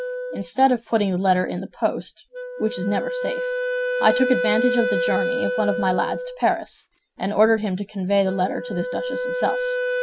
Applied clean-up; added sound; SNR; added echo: none; Wind instrument, woodwind instrument; 4 dB; none.